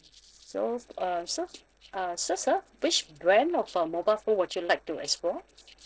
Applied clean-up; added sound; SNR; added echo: neural separator model SepFormer DNS4.